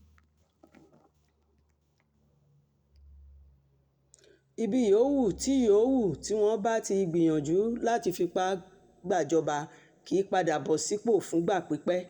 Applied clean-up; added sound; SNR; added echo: none; none; none; reverberation time 1.0 s.